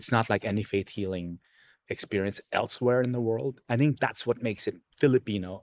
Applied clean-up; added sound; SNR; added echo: neural mask model Resemble Enhance denoiser.